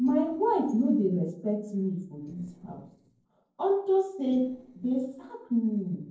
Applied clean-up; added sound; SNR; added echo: neural separator model SepFormer DNS4.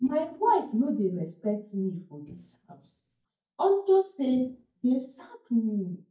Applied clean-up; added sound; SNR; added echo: neural mask model DeepFilterNet 3.